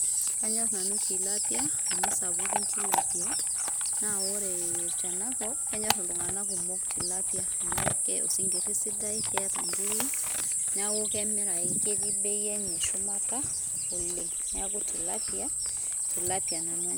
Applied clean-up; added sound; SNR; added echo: none; Chewing, mastication / Dog; 12 dB; none.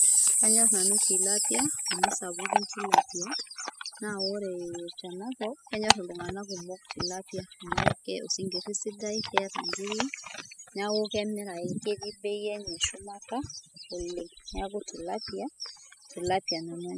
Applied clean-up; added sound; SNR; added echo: classical method spectral subtraction.